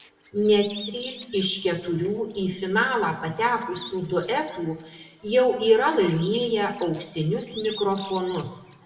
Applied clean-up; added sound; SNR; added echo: none; Bird; 19 dB; reverberation time 0.9 s.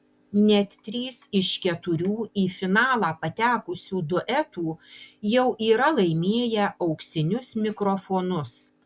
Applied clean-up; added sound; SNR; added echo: none; none; none; none.